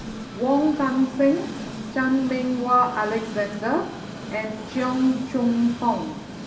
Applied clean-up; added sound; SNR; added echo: none; Train; 11 dB; reverberation time 0.7 s.